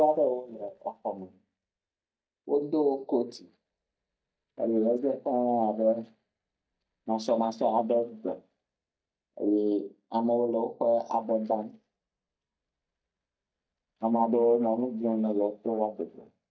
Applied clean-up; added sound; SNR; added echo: neural mask model DeepFilterNet 3.